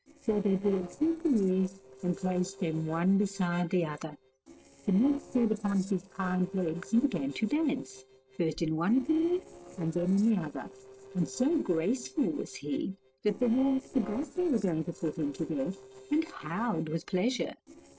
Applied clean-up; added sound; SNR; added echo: neural separator model SepFormer DNS4.